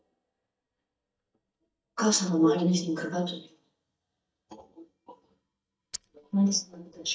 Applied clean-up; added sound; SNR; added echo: neural mask model DeepFilterNet 3.